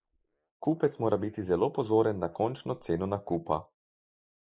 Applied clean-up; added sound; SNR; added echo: neural mask model Resemble Enhance denoiser.